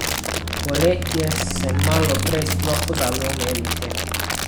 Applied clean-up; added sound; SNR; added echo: none; Car passing by + Crumpling, crinkling; -2 dB; none.